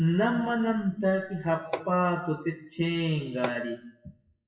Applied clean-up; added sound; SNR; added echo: classical method WPE with log-MMSE.